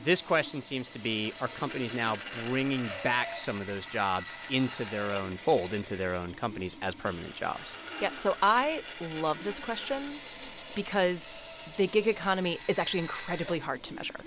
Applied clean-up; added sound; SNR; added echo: none; Sawing; 12 dB; none.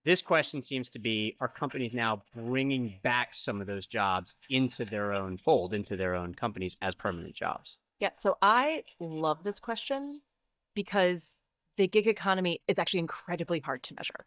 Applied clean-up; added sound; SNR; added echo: neural mask model DeepFilterNet 3.